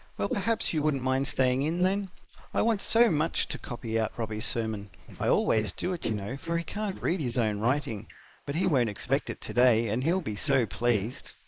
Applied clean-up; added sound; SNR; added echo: neural mask model Resemble Enhance denoiser.